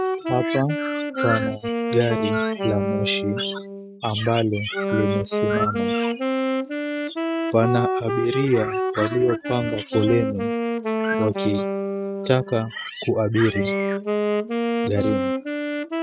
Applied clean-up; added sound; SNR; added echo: neural mask model RNNoise.